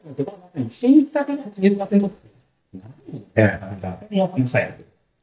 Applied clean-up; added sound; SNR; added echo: neural mask model DeepFilterNet 3.